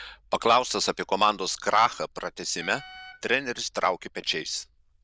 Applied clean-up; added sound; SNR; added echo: neural diffusion model UNIVERSE++.